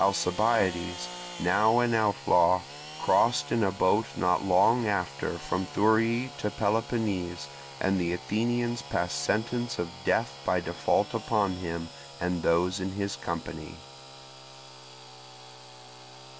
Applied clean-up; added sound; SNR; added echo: none; Sawing / Engine; 15 dB; none.